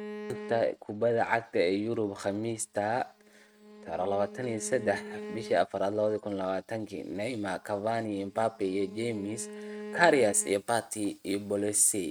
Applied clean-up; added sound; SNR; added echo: neural mask model RNNoise.